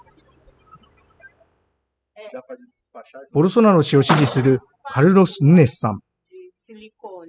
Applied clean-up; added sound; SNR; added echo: classical method spectral subtraction.